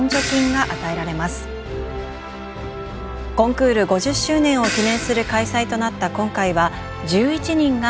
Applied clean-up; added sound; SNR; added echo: none; Crash cymbal; 11 dB; none.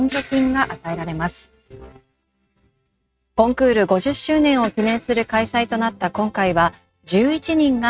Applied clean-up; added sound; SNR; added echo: neural mask model RNNoise.